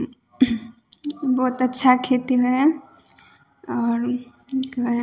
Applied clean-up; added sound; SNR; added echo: none; none; none; none.